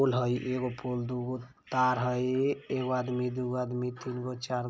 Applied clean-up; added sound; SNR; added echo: none; none; none; none.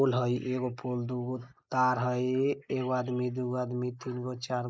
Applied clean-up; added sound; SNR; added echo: neural mask model Resemble Enhance denoiser.